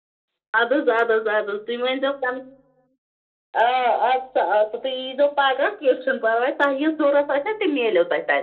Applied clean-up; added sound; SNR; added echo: none; none; none; reverberation time 0.2 s.